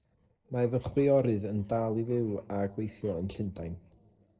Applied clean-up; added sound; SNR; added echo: neural separator model SepFormer DNS4.